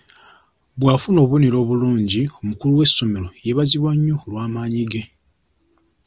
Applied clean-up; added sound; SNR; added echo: none; none; none; none.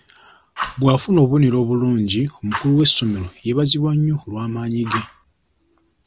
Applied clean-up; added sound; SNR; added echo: none; Fire; 16 dB; none.